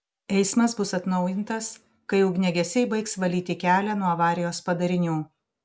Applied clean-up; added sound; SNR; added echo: none; none; none; none.